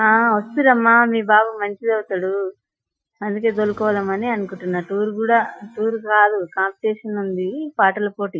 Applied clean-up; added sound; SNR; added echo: classical method Wiener filter.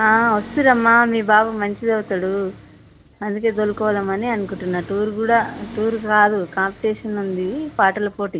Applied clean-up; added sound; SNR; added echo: none; Accelerating, revving, vroom; 19 dB; none.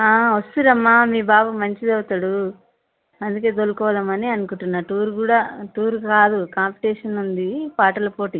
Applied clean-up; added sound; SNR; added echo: none; none; none; none.